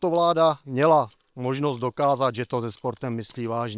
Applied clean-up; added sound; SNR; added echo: neural separator model SepFormer WHAM!.